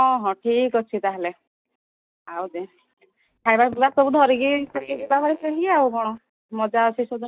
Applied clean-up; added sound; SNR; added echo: neural mask model DeepFilterNet 3.